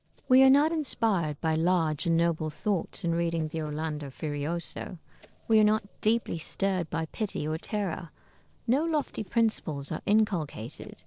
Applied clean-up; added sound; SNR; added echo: neural separator model SepFormer DNS4.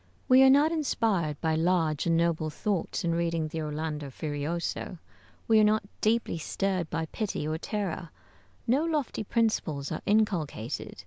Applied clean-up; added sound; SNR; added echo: none; none; none; none.